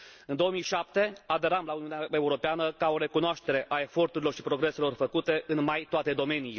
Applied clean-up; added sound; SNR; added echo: none; none; none; none.